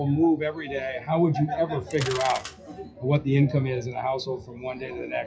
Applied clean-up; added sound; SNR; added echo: classical method WPE with log-MMSE.